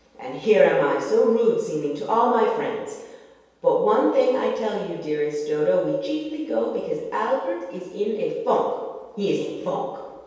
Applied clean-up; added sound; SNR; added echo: none; none; none; reverberation time 1.2 s.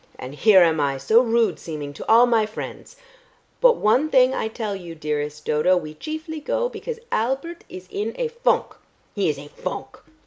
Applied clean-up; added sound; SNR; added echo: none; none; none; none.